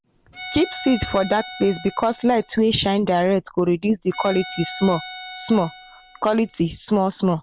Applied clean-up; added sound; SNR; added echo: none; Bowed string instrument; 15 dB; none.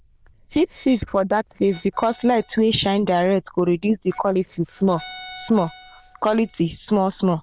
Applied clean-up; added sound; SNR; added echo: neural diffusion model UNIVERSE++.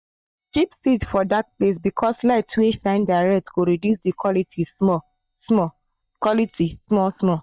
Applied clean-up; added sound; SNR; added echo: neural mask model DeepFilterNet 3.